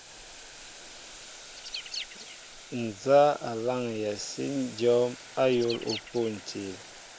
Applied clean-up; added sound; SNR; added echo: none; Bird + Boiling; 14 dB; none.